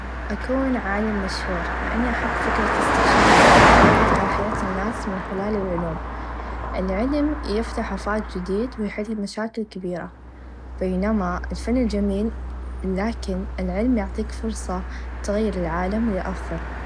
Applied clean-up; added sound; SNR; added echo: none; Car passing by; -3 dB; none.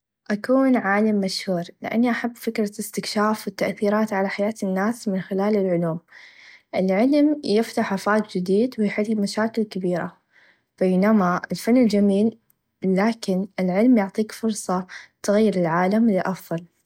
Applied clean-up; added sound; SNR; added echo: none; none; none; none.